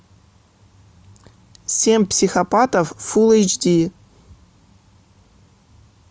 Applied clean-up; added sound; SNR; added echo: none; none; none; none.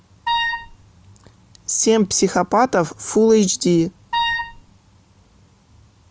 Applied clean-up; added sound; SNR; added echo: none; Wind instrument, woodwind instrument; 3 dB; none.